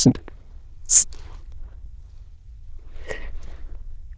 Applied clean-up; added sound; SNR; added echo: neural diffusion model UNIVERSE++.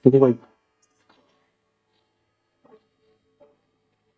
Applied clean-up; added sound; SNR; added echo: neural mask model DeepFilterNet 3.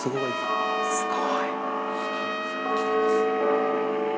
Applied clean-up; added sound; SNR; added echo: none; Trumpet; 7 dB; none.